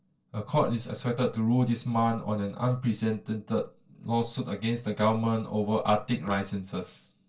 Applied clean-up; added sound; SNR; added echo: neural separator model SepFormer DNS4.